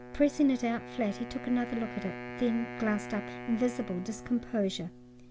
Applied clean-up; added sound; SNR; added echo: none; Wind instrument, woodwind instrument; 11 dB; none.